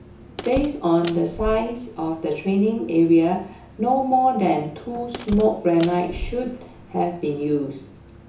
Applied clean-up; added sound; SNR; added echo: none; Slam; 15 dB; reverberation time 0.7 s.